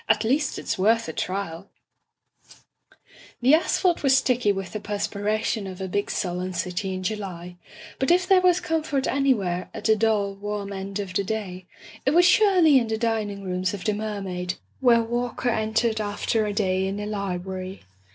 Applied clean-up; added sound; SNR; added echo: none; none; none; none.